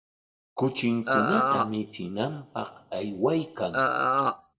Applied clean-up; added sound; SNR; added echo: none; Burping, eructation; -4 dB; reverberation time 1.6 s.